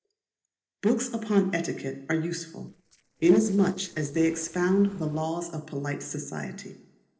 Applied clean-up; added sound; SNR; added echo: neural separator model SepFormer DNS4.